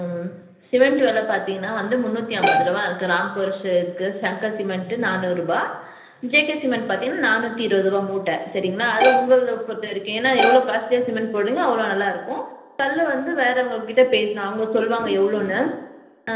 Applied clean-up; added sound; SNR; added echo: none; Bowed string instrument; 0 dB; reverberation time 0.8 s.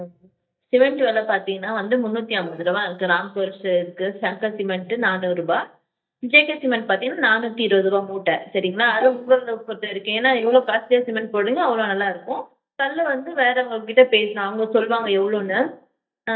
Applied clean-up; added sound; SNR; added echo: neural mask model DeepFilterNet 3.